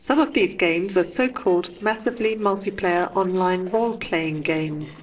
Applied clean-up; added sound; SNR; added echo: neural separator model SepFormer DNS4.